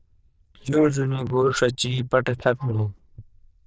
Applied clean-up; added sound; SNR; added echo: neural diffusion model UNIVERSE++.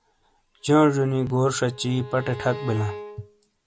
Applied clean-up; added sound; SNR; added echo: none; Bowed string instrument; 16 dB; none.